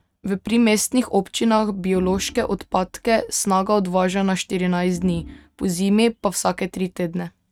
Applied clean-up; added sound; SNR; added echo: neural mask model RNNoise.